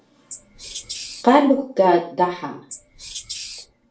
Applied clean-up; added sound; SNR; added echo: none; Wild animals; 14 dB; reverberation time 0.4 s.